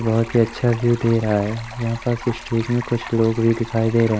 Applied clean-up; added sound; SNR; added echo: none; Stream; 15 dB; none.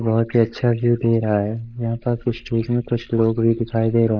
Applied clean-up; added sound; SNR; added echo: neural mask model Resemble Enhance denoiser.